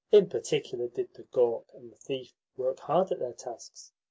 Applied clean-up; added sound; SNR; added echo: none; none; none; none.